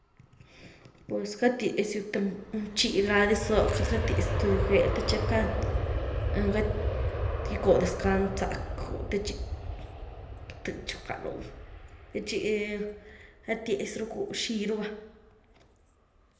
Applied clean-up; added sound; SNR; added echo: none; Aircraft; 3 dB; reverberation time 0.8 s.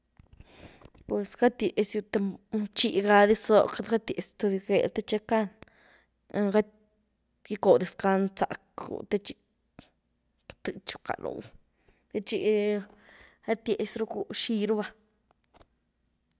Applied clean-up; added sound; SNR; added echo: none; none; none; none.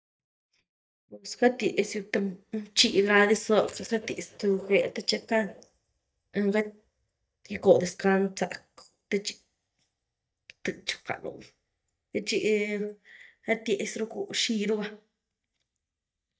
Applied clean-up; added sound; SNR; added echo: neural mask model DeepFilterNet 3.